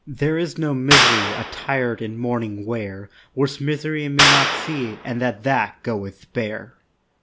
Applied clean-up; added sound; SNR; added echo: none; Clapping; -1 dB; none.